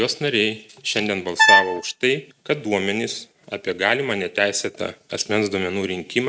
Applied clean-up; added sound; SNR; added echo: neural mask model RNNoise.